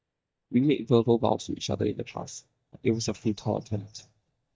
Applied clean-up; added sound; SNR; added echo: neural mask model DeepFilterNet 3.